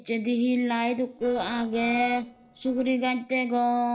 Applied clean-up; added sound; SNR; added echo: neural separator model SepFormer DNS4.